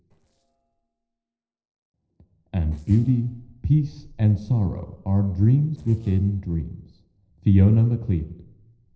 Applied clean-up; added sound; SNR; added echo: neural separator model SepFormer DNS4.